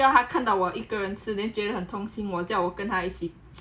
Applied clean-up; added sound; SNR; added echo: none; none; none; none.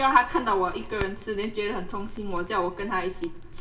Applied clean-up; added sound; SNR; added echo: none; Crackle; 10 dB; reverberation time 0.6 s.